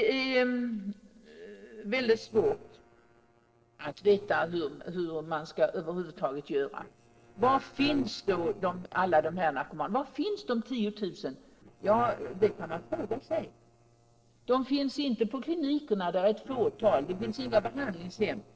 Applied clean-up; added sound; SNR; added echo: neural separator model SepFormer DNS4.